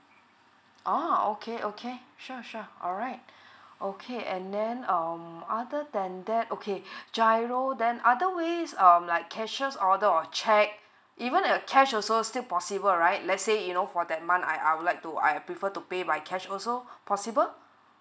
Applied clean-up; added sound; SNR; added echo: none; none; none; none.